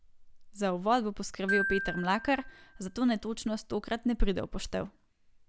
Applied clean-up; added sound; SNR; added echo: none; Glockenspiel; 8 dB; none.